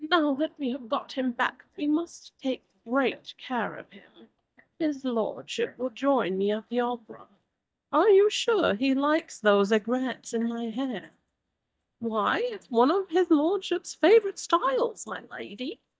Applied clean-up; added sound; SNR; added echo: neural mask model DeepFilterNet 3.